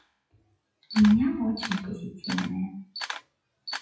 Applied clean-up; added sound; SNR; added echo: classical method WPE with log-MMSE.